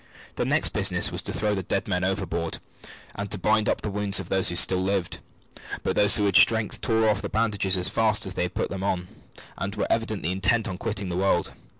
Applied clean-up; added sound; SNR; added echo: none; none; none; none.